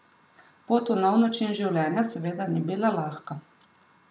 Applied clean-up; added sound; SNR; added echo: none; none; none; none.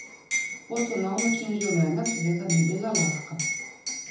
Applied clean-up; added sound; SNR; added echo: none; Liquid; 5 dB; reverberation time 0.5 s.